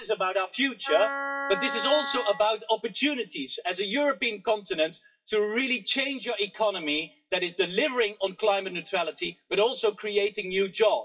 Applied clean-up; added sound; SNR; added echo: classical method WPE with log-MMSE.